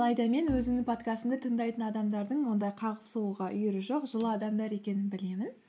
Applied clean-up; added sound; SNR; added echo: none; none; none; none.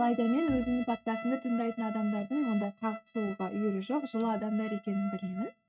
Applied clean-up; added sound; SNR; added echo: neural mask model RNNoise.